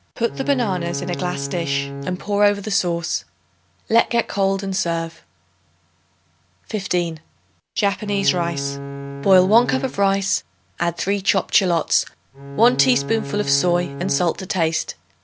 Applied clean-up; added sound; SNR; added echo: none; Bowed string instrument; 9 dB; none.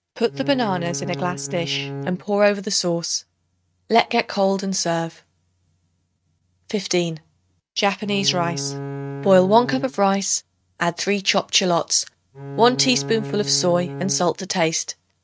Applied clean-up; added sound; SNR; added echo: neural mask model RNNoise.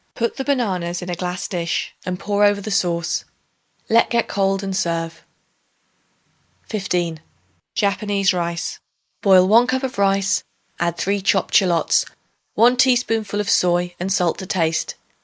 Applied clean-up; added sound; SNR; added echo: neural mask model Resemble Enhance denoiser.